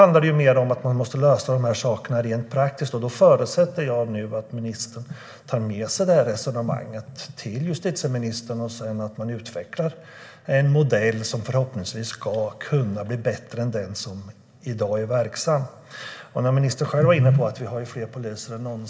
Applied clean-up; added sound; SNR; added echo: none; none; none; reverberation time 1.1 s.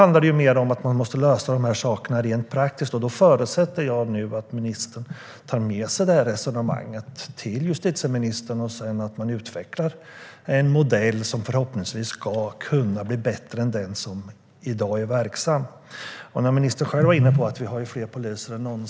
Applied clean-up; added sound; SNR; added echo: none; none; none; none.